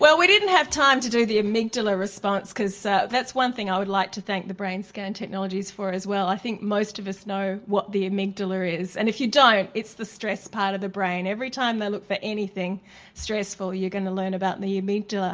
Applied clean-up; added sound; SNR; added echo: none; none; none; reverberation time 0.3 s.